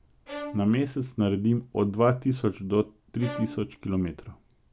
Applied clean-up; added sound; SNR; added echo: none; Bowed string instrument; 14 dB; none.